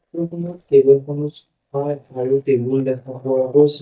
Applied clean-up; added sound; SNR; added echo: neural mask model DeepFilterNet 3.